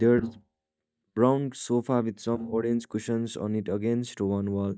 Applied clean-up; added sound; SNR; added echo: neural mask model DeepFilterNet 3.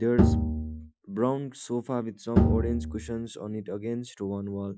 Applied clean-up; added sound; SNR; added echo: classical method Wiener filter.